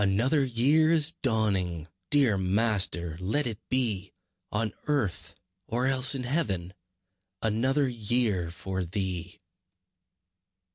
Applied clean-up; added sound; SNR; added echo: none; none; none; none.